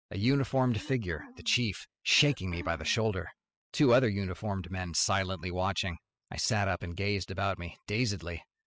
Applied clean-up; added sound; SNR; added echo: classical method spectral subtraction.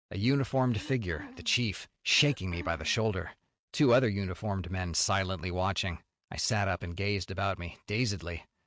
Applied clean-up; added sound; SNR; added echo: neural mask model RNNoise.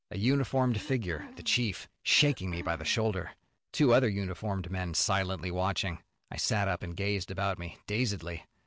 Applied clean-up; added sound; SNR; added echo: none; Cough; 18 dB; none.